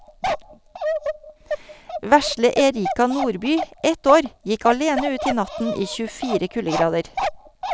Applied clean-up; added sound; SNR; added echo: none; Bark; 7 dB; none.